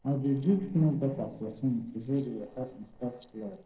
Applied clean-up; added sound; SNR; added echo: neural separator model SepFormer DNS4.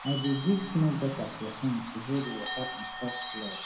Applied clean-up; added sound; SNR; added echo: none; Bird / Bell; 8 dB; reverberation time 0.4 s.